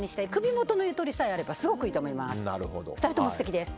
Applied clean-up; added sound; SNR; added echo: none; none; none; none.